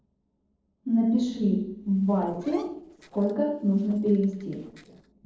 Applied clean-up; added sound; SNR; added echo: neural separator model SepFormer DNS4.